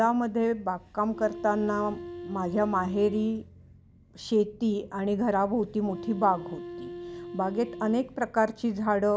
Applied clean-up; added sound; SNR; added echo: none; Wind instrument, woodwind instrument; 14 dB; none.